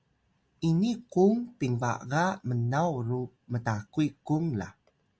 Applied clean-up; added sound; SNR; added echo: none; none; none; none.